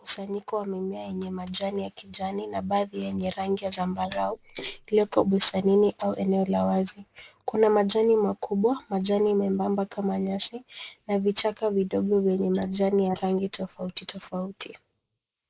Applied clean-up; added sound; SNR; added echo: neural mask model Resemble Enhance denoiser.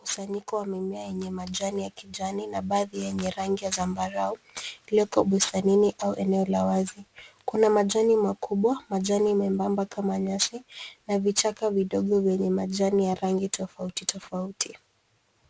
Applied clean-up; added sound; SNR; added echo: none; none; none; none.